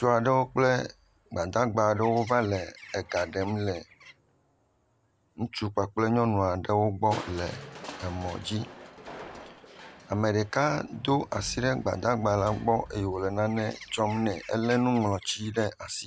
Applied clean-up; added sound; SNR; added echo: none; Bird + Crushing; 19 dB; none.